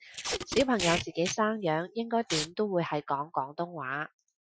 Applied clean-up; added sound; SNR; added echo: classical method Wiener filter.